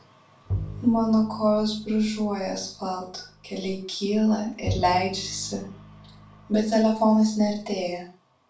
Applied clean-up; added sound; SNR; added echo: none; Bowed string instrument; 12 dB; reverberation time 0.3 s.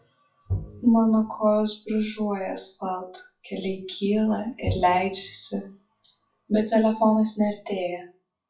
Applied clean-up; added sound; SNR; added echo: classical method WPE with log-MMSE.